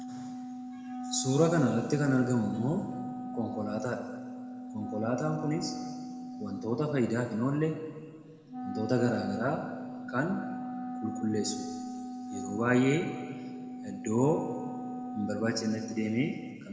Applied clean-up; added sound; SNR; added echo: none; Wind instrument, woodwind instrument; 7 dB; reverberation time 2.1 s.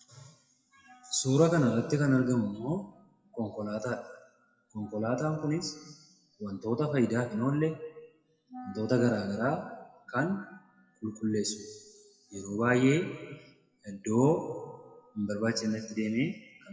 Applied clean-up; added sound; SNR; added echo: classical method WPE with log-MMSE.